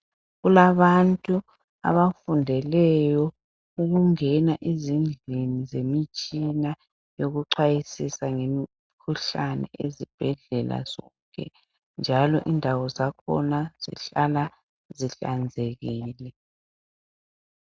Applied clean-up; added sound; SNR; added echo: none; none; none; none.